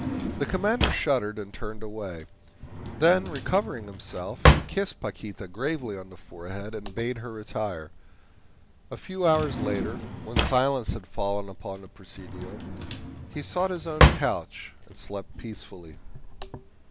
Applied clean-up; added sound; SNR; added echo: none; Drawer open or close; -1 dB; none.